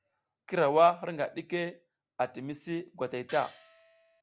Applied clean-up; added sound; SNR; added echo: none; Gong; 19 dB; none.